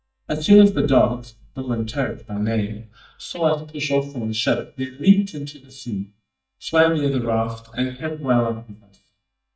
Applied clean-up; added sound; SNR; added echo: neural mask model DeepFilterNet 3.